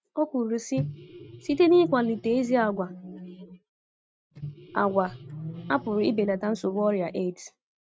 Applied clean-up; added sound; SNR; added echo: neural mask model RNNoise.